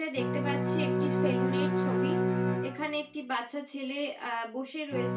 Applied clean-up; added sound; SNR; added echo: none; Bowed string instrument; -4 dB; reverberation time 0.3 s.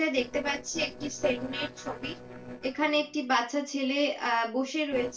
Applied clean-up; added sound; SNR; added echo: neural separator model SepFormer DNS4.